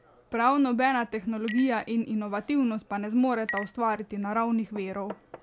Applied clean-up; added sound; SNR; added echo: none; Chink, clink; 16 dB; none.